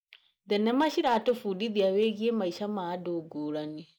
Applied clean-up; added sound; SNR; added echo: neural mask model Resemble Enhance denoiser.